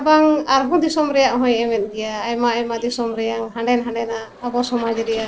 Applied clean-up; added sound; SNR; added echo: neural separator model SepFormer DNS4.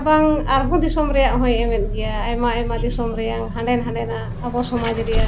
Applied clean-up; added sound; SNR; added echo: none; Vehicle; 2 dB; none.